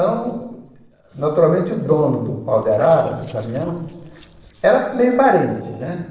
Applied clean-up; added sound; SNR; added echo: neural separator model SepFormer DNS4.